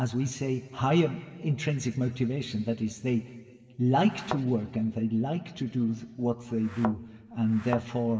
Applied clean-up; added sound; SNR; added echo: none; Thump, thud; 11 dB; reverberation time 2.0 s.